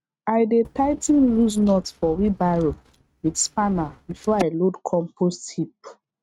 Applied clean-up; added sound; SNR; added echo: neural mask model RNNoise.